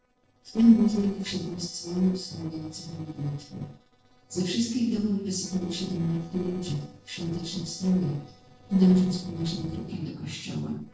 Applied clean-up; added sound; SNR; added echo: neural separator model SepFormer DNS4.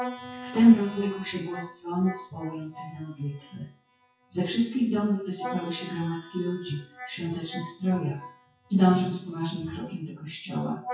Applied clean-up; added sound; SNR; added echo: classical method WPE with log-MMSE.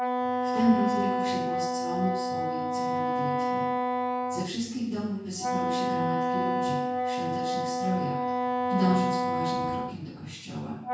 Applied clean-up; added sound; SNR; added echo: none; Wind instrument, woodwind instrument; -3 dB; reverberation time 0.6 s.